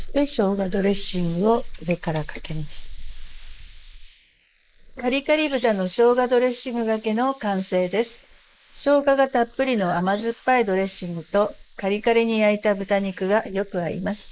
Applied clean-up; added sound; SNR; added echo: neural mask model Resemble Enhance denoiser.